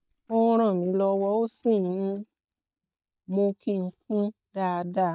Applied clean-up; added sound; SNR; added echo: neural mask model DeepFilterNet 3.